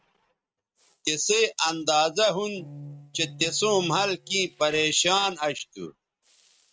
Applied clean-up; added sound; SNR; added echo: neural mask model RNNoise.